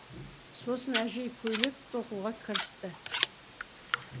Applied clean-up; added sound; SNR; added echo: none; Scissors; -3 dB; none.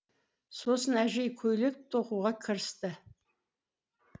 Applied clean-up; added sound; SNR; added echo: none; none; none; none.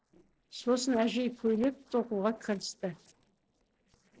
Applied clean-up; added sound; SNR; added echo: neural separator model SepFormer DNS4.